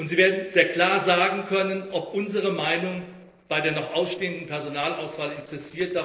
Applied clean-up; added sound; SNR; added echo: neural separator model SepFormer DNS4.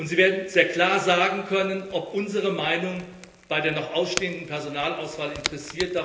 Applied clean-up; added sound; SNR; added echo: none; Crack / Crackle; 15 dB; reverberation time 1.4 s.